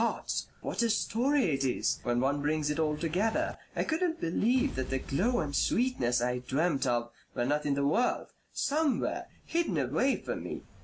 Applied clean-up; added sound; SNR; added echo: none; Explosion; 18 dB; none.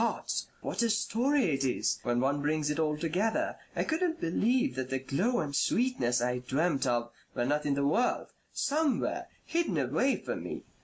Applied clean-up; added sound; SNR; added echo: none; none; none; none.